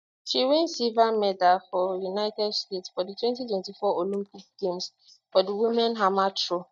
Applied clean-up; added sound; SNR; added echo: neural mask model DeepFilterNet 3.